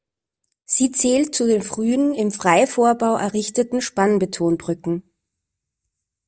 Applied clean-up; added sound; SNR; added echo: neural mask model DeepFilterNet 3.